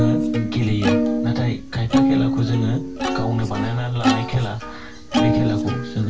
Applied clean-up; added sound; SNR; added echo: none; Plucked string instrument; -1 dB; reverberation time 0.2 s.